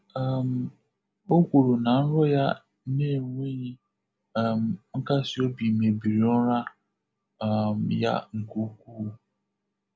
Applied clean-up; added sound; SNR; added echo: none; none; none; none.